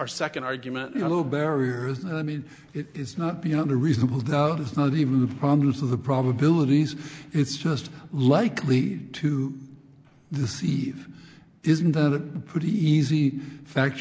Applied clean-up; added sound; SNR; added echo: none; none; none; none.